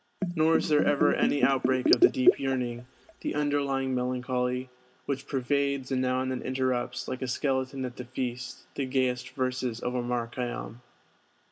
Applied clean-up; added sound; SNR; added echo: none; Bathtub (filling or washing); -1 dB; none.